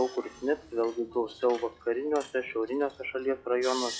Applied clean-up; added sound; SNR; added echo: classical method log-MMSE.